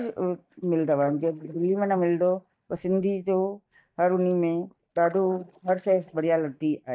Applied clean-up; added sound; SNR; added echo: neural mask model DeepFilterNet 3.